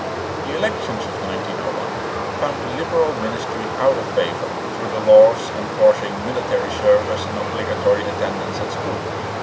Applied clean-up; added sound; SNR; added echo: none; Stream; 4 dB; none.